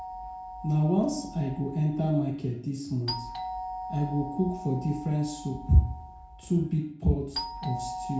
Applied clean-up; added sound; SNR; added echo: none; Doorbell; 11 dB; reverberation time 0.5 s.